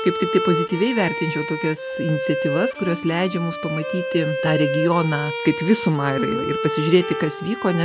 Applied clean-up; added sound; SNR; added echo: none; Bowed string instrument; 5 dB; none.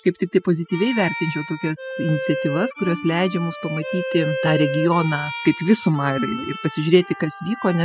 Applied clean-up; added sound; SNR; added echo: classical method spectral subtraction.